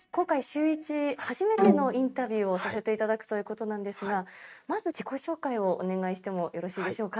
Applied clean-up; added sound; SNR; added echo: neural mask model RNNoise.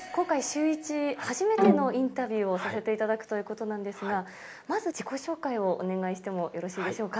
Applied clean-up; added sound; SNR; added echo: none; Bowed string instrument; -3 dB; none.